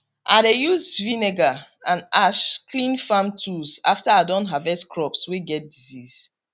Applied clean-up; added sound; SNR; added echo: none; none; none; none.